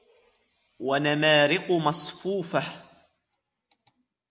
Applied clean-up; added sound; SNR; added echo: none; none; none; none.